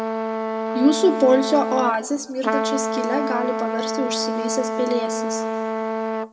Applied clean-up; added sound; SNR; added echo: none; Trumpet; 2 dB; reverberation time 1.0 s.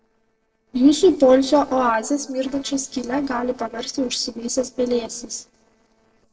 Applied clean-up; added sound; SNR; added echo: neural separator model SepFormer DNS4.